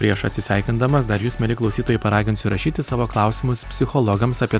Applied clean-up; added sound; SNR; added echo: none; none; none; none.